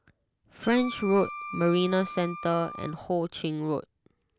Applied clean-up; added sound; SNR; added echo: none; Wind instrument, woodwind instrument; 12 dB; none.